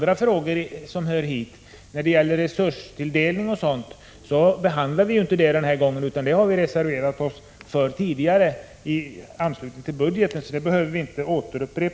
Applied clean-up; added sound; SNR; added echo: none; none; none; none.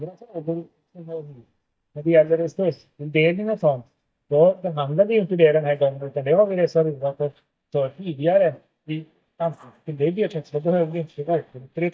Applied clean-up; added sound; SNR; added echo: neural mask model DeepFilterNet 3.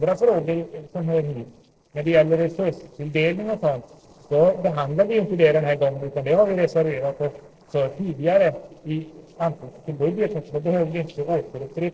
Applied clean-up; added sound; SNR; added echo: neural separator model SepFormer DNS4.